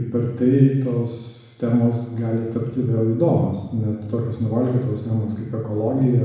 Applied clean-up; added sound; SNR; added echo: none; none; none; reverberation time 1.1 s.